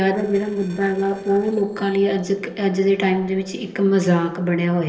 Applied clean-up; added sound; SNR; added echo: neural separator model SepFormer DNS4.